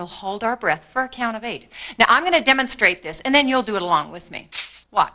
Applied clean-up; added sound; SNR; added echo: neural separator model SepFormer DNS4.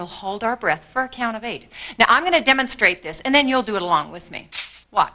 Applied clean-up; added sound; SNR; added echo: none; Rattle (instrument); 2 dB; none.